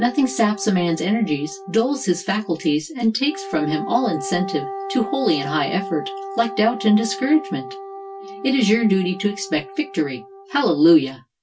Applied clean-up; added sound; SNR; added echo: none; Wind instrument, woodwind instrument; 12 dB; reverberation time 0.1 s.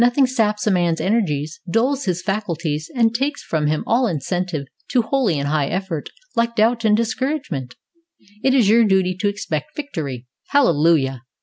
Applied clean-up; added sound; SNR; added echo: none; none; none; none.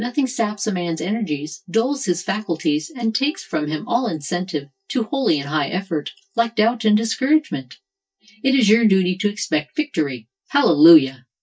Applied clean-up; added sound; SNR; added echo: neural mask model DeepFilterNet 3.